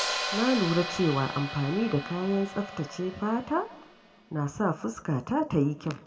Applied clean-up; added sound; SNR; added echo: none; Hi-hat; 9 dB; reverberation time 1.2 s.